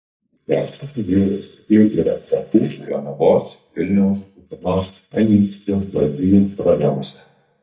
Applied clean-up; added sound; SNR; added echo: neural mask model DeepFilterNet 3.